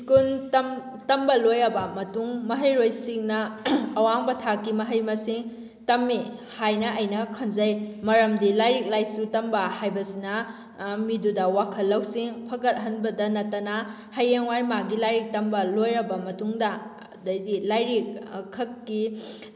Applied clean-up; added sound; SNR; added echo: none; none; none; none.